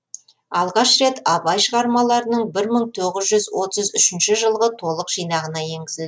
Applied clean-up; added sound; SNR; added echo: none; none; none; none.